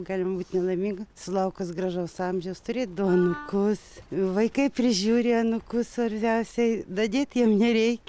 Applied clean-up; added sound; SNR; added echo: none; Wind instrument, woodwind instrument; 15 dB; none.